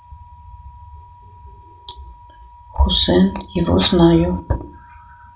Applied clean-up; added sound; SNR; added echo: none; none; none; reverberation time 0.2 s.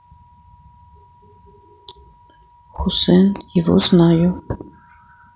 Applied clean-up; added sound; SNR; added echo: none; none; none; none.